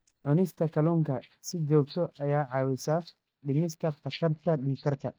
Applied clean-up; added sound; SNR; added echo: neural mask model DeepFilterNet 3.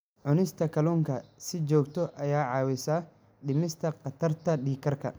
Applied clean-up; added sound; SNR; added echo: none; none; none; none.